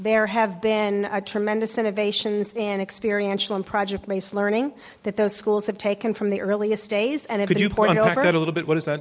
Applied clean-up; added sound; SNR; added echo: none; none; none; none.